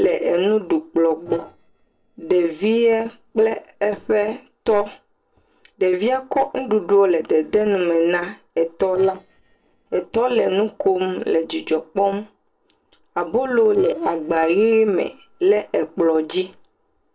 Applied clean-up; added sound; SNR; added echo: neural separator model SepFormer DNS4.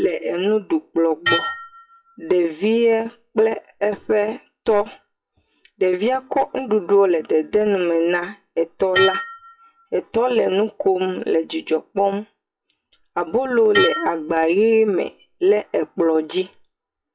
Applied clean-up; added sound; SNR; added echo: classical method WPE with log-MMSE.